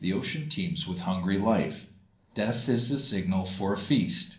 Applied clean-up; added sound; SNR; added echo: none; none; none; reverberation time 0.6 s.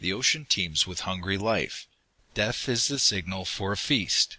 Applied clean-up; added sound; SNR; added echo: none; none; none; none.